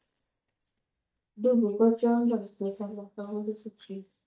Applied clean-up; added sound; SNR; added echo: neural mask model DeepFilterNet 3.